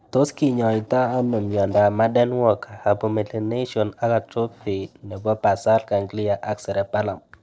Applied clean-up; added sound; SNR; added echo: neural separator model SepFormer DNS4.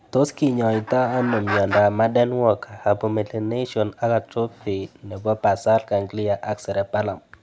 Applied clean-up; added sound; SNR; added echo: none; Chicken, rooster; 9 dB; none.